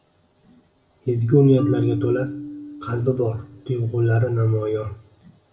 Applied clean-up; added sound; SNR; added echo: none; Marimba, xylophone; 12 dB; reverberation time 0.6 s.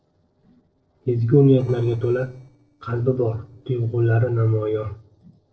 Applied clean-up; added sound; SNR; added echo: neural separator model SepFormer DNS4.